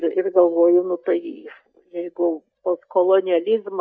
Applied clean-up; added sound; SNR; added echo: neural mask model DeepFilterNet 3.